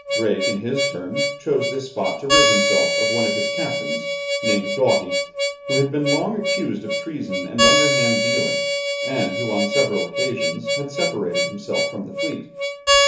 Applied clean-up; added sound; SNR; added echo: none; Harmonica; -4 dB; reverberation time 0.8 s.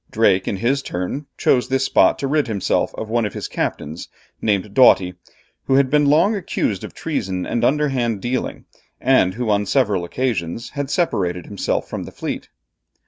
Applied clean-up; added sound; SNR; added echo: none; none; none; none.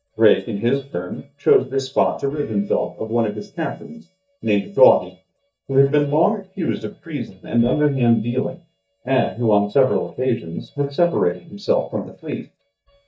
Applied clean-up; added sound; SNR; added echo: neural mask model DeepFilterNet 3.